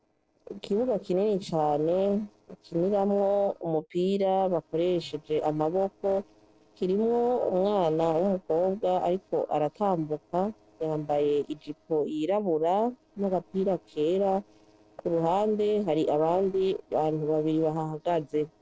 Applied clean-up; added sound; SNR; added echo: neural separator model SepFormer DNS4.